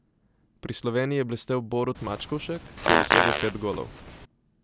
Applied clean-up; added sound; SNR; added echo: none; Fart; -4 dB; none.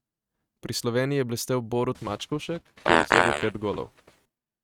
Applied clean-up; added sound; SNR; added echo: neural mask model RNNoise.